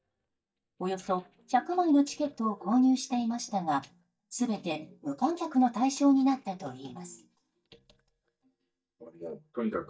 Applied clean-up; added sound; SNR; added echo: neural mask model DeepFilterNet 3.